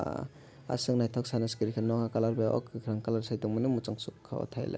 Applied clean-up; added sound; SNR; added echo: none; none; none; none.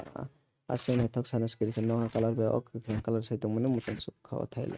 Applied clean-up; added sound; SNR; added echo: neural mask model RNNoise.